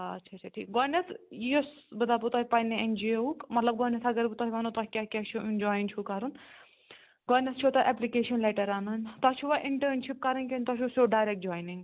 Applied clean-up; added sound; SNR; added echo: none; none; none; none.